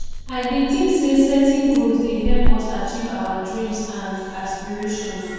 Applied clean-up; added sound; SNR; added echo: none; Crackle; 2 dB; reverberation time 2.1 s.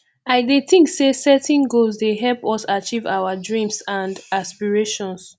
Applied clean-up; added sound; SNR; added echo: none; none; none; none.